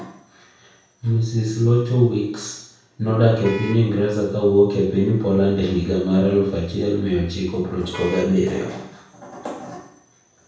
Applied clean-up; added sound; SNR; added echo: none; Vehicle horn, car horn, honking; 16 dB; reverberation time 0.7 s.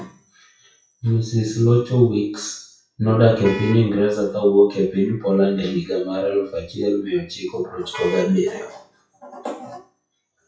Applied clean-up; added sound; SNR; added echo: classical method WPE with log-MMSE.